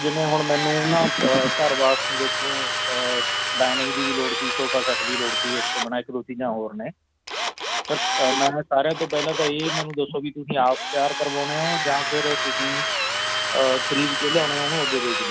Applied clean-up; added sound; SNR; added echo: none; Drill; 1 dB; none.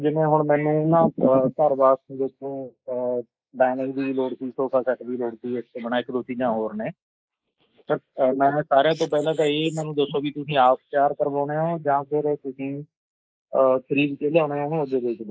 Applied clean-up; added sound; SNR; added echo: neural mask model Resemble Enhance denoiser.